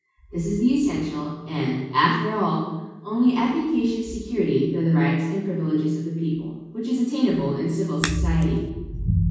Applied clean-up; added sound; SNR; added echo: none; Crack; 11 dB; reverberation time 1.2 s.